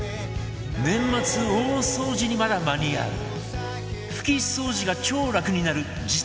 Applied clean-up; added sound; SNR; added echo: none; none; none; none.